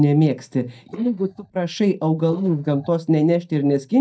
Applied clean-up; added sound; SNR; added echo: neural mask model DeepFilterNet 3.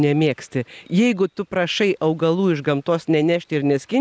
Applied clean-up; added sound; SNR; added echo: none; none; none; none.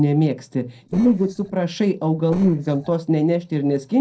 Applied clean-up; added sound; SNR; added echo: neural separator model SepFormer DNS4.